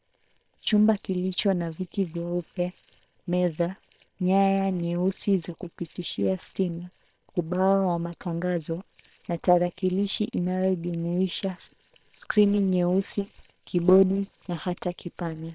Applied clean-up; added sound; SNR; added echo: neural separator model SepFormer WHAM!.